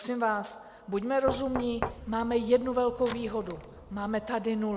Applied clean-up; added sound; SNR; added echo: none; Knock; 10 dB; none.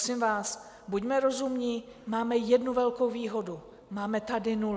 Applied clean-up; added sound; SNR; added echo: none; none; none; none.